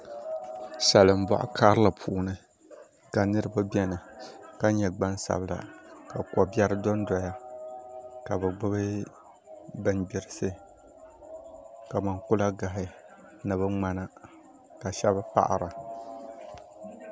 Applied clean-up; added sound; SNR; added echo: none; none; none; none.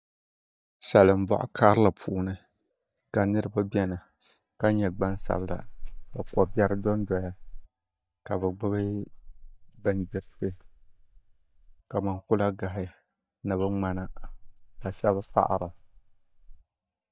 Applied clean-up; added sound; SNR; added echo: neural mask model DeepFilterNet 3.